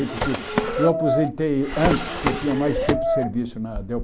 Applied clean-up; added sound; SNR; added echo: none; Brass instrument + Drawer open or close; 1 dB; none.